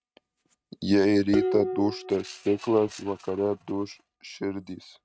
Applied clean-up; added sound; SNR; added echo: neural mask model RNNoise.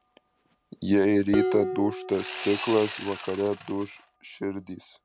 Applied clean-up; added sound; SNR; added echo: none; Sawing + Dishes, pots, and pans; 7 dB; none.